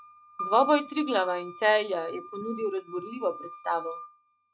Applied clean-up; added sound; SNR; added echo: neural mask model RNNoise.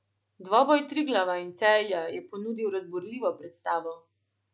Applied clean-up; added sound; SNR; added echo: none; none; none; none.